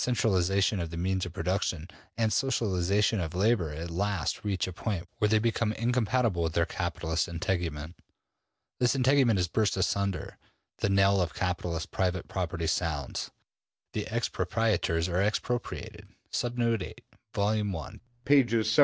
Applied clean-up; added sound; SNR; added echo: none; none; none; none.